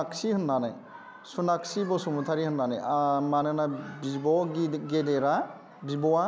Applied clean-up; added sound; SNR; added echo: none; none; none; none.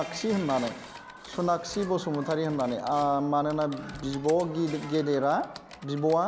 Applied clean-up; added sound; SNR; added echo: none; Dishes, pots, and pans + Typing; 18 dB; none.